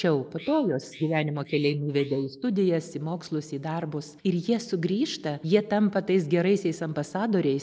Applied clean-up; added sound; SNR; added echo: neural mask model Resemble Enhance denoiser.